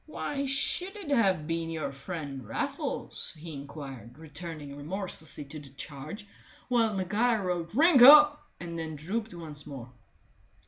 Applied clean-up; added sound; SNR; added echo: none; none; none; none.